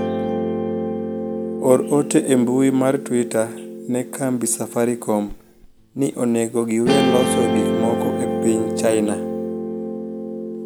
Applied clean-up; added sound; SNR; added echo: none; Guitar; 3 dB; none.